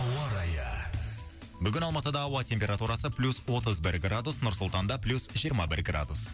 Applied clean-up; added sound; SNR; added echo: none; none; none; none.